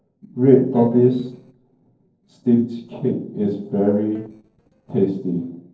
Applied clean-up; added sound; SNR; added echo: neural separator model SepFormer DNS4.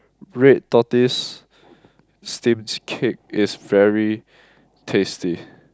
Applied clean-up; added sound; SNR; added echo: none; none; none; none.